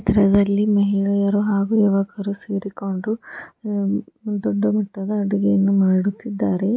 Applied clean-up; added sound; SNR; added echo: none; none; none; none.